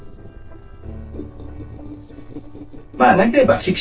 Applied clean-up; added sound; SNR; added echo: neural separator model SepFormer DNS4.